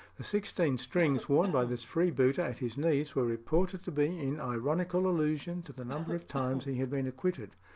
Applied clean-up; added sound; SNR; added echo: none; Cough; 17 dB; none.